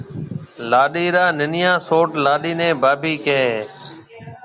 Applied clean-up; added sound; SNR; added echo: none; none; none; none.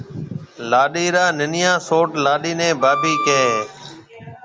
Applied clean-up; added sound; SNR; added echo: none; Wind instrument, woodwind instrument; 4 dB; none.